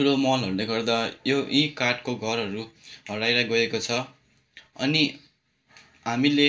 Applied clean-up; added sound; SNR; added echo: none; none; none; reverberation time 0.2 s.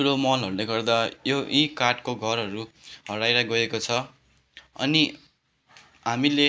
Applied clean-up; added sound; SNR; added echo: none; none; none; none.